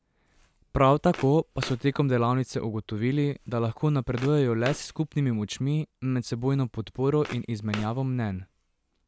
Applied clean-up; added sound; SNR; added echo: none; Walk, footsteps; 18 dB; none.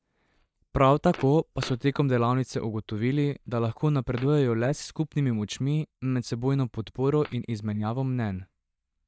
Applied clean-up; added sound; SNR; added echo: neural mask model DeepFilterNet 3.